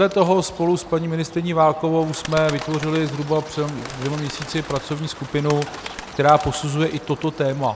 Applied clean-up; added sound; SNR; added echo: none; Bird; 15 dB; none.